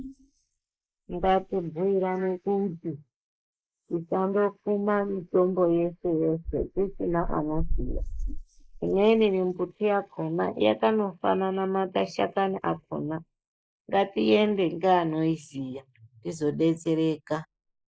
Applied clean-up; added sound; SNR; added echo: neural mask model Resemble Enhance denoiser.